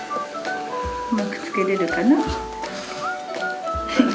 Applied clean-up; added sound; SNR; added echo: none; none; none; none.